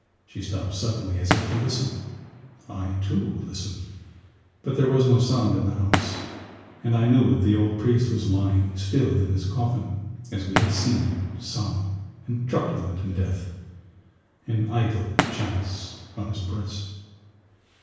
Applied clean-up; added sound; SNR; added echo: none; Fireworks; 10 dB; reverberation time 1.0 s.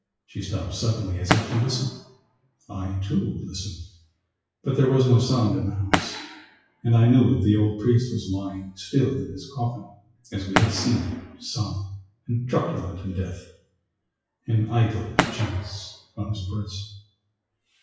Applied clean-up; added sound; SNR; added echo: classical method WPE with log-MMSE.